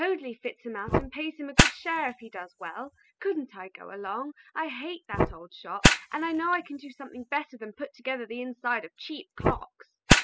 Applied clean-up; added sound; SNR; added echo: classical method spectral subtraction.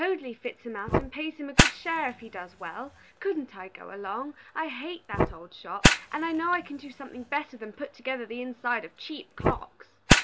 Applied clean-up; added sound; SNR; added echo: none; Fire; -4 dB; none.